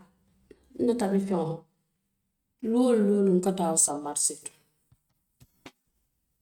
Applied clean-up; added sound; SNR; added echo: neural mask model RNNoise.